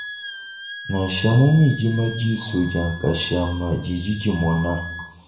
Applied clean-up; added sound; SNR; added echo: none; Wind instrument, woodwind instrument; 14 dB; reverberation time 0.7 s.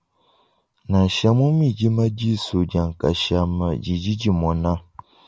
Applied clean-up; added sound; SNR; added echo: none; none; none; none.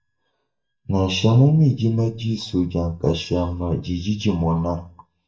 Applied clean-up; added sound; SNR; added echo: neural mask model DeepFilterNet 3.